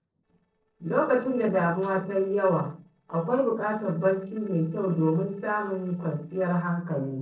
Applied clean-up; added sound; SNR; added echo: neural separator model SepFormer DNS4.